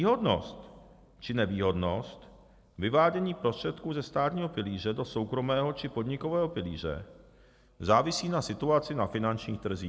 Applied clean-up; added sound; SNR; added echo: none; none; none; none.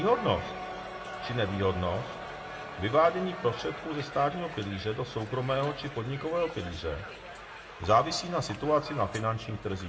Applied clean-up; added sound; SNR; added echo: none; Crowd; 11 dB; reverberation time 0.4 s.